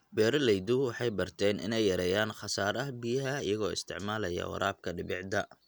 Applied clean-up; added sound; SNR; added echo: none; none; none; none.